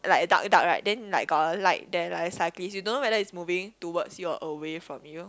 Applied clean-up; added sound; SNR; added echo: none; none; none; none.